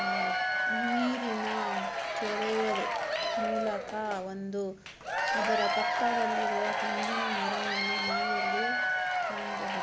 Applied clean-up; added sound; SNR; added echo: none; Applause / Crowd / Cheering; -5 dB; none.